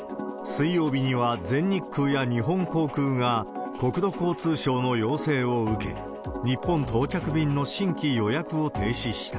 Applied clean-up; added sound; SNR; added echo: none; none; none; none.